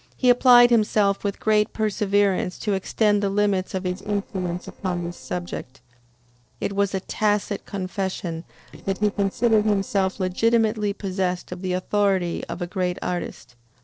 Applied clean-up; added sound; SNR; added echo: neural separator model SepFormer DNS4.